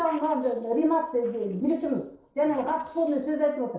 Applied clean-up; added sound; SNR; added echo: neural separator model SepFormer DNS4.